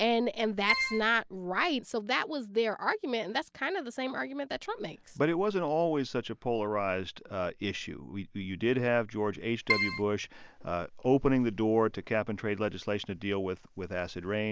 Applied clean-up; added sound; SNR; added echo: none; Keyboard (musical); -2 dB; none.